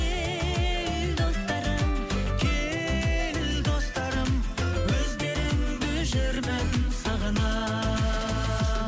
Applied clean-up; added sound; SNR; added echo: none; none; none; none.